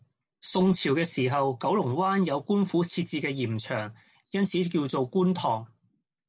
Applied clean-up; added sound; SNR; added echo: none; none; none; none.